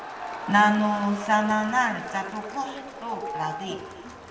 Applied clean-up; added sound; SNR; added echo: none; Crowd; 12 dB; reverberation time 2.2 s.